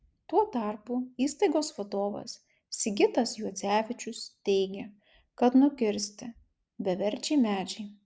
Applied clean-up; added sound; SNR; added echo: none; none; none; none.